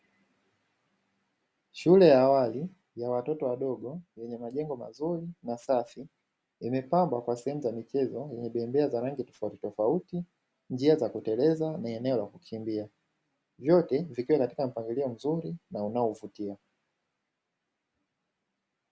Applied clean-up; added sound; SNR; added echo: none; none; none; none.